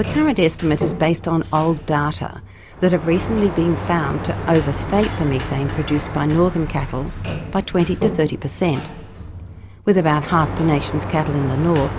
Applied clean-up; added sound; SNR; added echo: none; Sliding door; 8 dB; none.